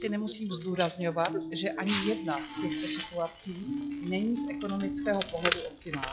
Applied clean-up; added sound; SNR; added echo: classical method log-MMSE.